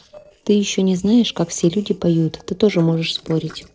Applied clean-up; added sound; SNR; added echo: neural separator model SepFormer DNS4.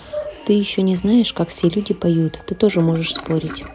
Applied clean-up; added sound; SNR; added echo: none; Toilet flush; 20 dB; none.